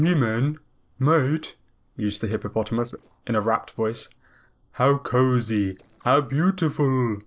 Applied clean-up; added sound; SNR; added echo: neural separator model SepFormer DNS4.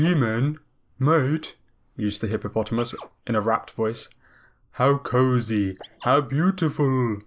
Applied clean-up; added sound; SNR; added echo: neural mask model Resemble Enhance denoiser.